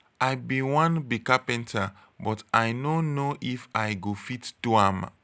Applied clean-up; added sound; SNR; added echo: none; none; none; none.